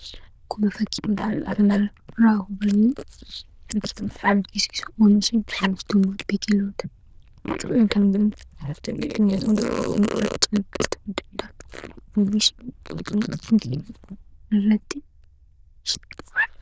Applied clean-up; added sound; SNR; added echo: neural diffusion model UNIVERSE++.